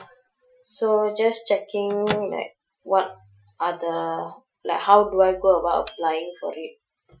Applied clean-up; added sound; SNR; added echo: classical method Wiener filter.